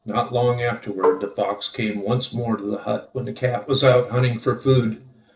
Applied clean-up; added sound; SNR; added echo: neural separator model SepFormer DNS4.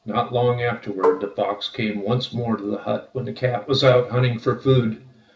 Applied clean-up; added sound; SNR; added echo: none; Marimba, xylophone; 4 dB; reverberation time 0.4 s.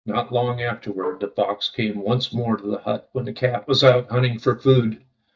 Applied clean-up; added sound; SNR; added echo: neural mask model DeepFilterNet 3.